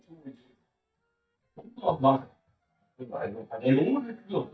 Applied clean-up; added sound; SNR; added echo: neural mask model DeepFilterNet 3.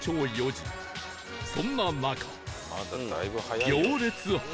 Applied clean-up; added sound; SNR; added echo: none; none; none; none.